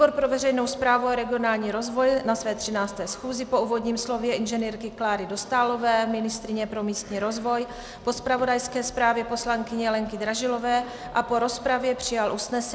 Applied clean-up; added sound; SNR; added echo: none; none; none; none.